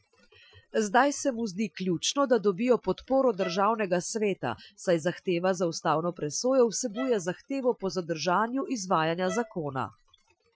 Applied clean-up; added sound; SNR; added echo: classical method Wiener filter.